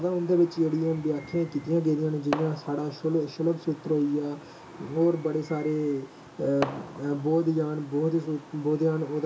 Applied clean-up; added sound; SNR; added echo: none; Fireworks; 15 dB; reverberation time 0.2 s.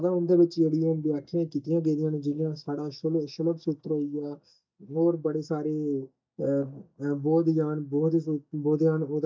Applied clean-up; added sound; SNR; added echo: neural mask model DeepFilterNet 3.